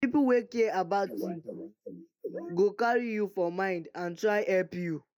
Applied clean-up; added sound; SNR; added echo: neural mask model Resemble Enhance denoiser.